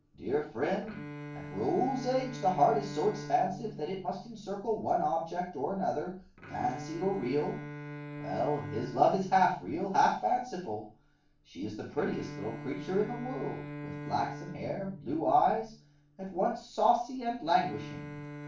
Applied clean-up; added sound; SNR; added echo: none; Bowed string instrument; 12 dB; reverberation time 0.3 s.